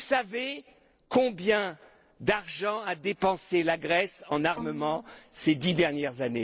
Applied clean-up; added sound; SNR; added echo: neural separator model SepFormer DNS4.